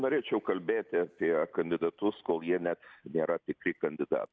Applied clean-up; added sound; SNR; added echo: none; none; none; none.